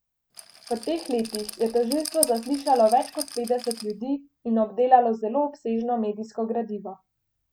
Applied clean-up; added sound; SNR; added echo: none; Rattle; 11 dB; none.